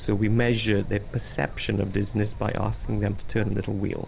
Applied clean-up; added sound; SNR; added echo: none; Wind; 7 dB; none.